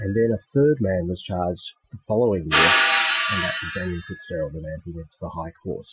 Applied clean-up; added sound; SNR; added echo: classical method Wiener filter.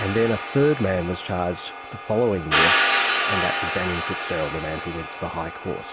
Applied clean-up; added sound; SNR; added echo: none; Hi-hat; 0 dB; none.